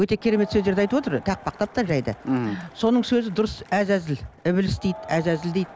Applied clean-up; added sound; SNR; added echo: none; Crowd; 20 dB; none.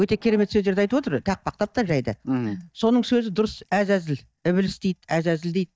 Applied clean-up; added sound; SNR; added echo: neural mask model DeepFilterNet 3.